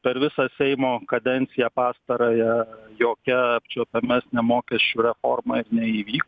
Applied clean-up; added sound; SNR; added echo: none; none; none; none.